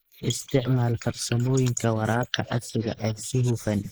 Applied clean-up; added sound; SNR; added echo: neural mask model Resemble Enhance denoiser.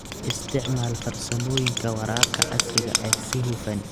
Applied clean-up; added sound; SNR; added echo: none; Writing; 0 dB; none.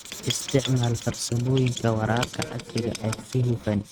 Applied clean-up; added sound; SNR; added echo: neural mask model RNNoise.